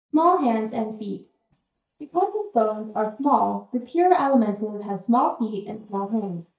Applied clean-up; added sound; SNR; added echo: neural mask model DeepFilterNet 3.